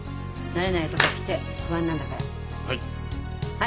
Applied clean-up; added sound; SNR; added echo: none; Splash, splatter; 1 dB; none.